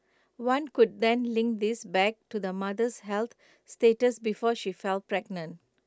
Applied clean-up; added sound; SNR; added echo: none; none; none; none.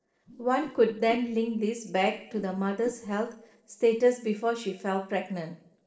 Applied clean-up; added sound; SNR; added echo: neural separator model SepFormer DNS4.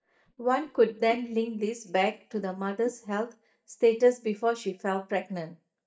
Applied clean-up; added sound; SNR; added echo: neural mask model DeepFilterNet 3.